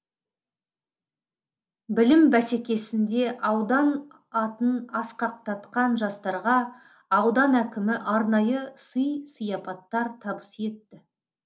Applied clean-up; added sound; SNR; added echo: none; none; none; none.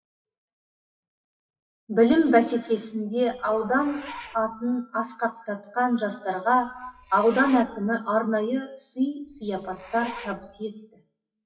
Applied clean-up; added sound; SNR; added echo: classical method WPE with log-MMSE.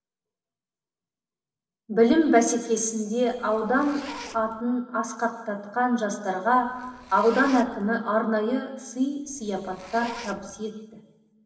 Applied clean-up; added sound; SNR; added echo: none; Zipper (clothing); 16 dB; reverberation time 1.2 s.